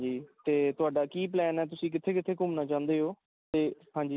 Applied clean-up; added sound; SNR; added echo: none; none; none; none.